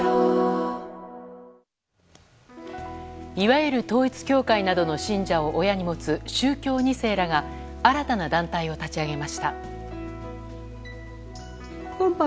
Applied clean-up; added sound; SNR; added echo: none; none; none; none.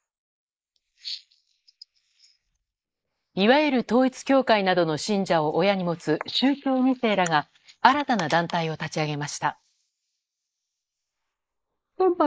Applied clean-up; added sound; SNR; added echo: neural mask model Resemble Enhance denoiser.